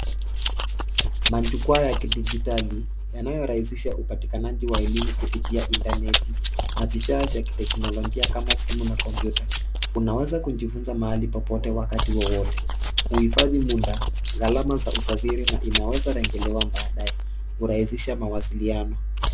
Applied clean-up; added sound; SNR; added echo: none; Chewing, mastication; -4 dB; none.